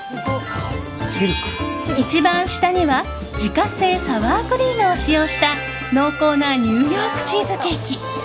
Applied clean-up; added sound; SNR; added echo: none; none; none; none.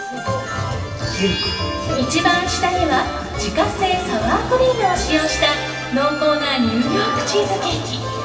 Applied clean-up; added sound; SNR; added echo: none; none; none; reverberation time 2.6 s.